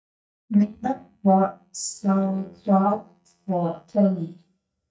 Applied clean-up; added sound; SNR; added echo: neural mask model DeepFilterNet 3.